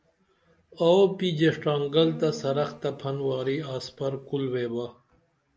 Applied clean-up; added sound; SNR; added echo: none; Insect; 19 dB; none.